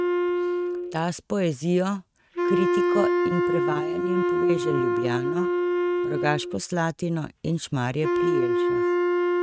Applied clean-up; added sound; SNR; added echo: neural mask model RNNoise.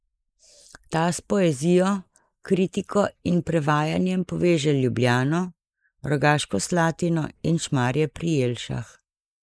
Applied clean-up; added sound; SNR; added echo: neural mask model Resemble Enhance denoiser.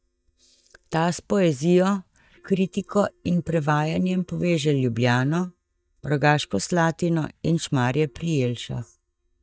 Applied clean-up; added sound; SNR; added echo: neural mask model DeepFilterNet 3.